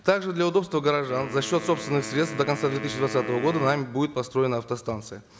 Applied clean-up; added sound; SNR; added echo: none; Wind instrument, woodwind instrument; 13 dB; none.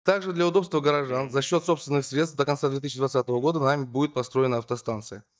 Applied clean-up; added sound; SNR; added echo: neural mask model DeepFilterNet 3.